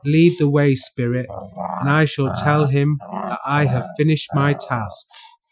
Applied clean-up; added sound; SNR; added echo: classical method Wiener filter.